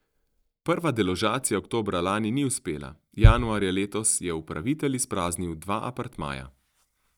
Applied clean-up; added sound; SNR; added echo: neural mask model DeepFilterNet 3.